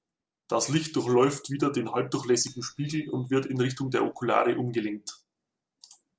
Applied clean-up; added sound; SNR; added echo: neural separator model SepFormer DNS4.